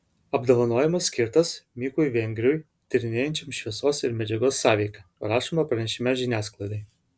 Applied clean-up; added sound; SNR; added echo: none; none; none; none.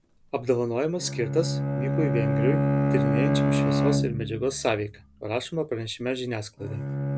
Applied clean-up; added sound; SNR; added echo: none; Bowed string instrument; -2 dB; none.